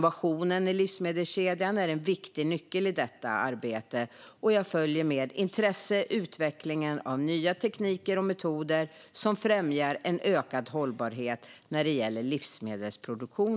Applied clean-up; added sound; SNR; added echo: none; none; none; none.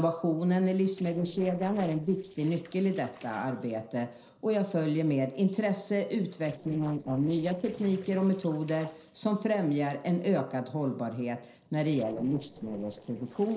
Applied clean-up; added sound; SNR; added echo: neural separator model SepFormer DNS4.